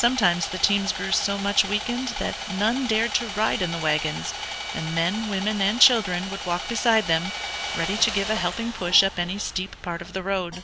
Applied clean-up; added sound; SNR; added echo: none; Sawing; 8 dB; none.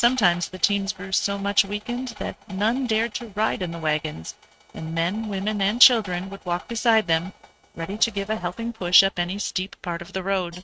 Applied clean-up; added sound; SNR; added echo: neural mask model RNNoise.